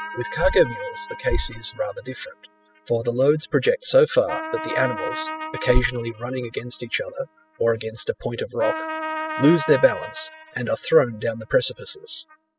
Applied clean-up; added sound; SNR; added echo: classical method spectral subtraction.